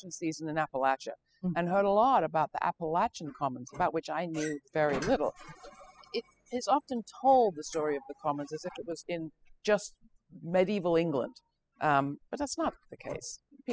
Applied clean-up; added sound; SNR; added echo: classical method spectral subtraction.